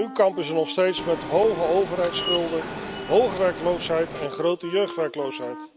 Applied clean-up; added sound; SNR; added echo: none; Wind instrument, woodwind instrument + Subway, metro, underground; 10 dB; none.